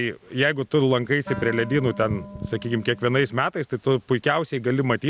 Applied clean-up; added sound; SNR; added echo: none; Wind instrument, woodwind instrument; 16 dB; none.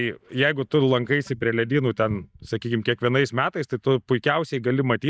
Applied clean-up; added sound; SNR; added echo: neural mask model DeepFilterNet 3.